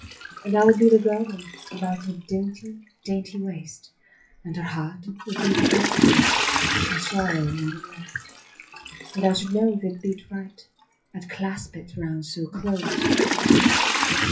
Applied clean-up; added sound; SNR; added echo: classical method WPE with log-MMSE.